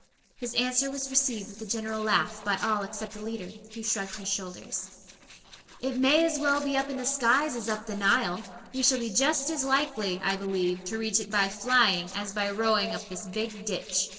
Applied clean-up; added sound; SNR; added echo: neural separator model SepFormer DNS4.